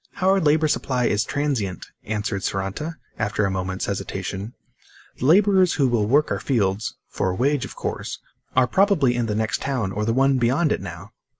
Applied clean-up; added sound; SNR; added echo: none; none; none; none.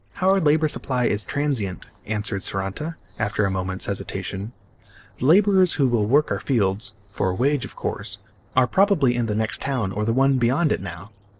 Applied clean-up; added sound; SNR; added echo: neural separator model SepFormer DNS4.